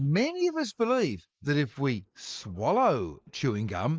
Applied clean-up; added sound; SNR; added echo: neural mask model Resemble Enhance denoiser.